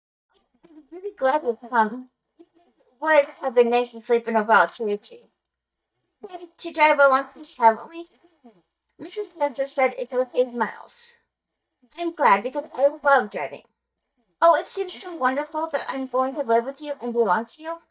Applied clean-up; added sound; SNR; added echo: neural mask model DeepFilterNet 3.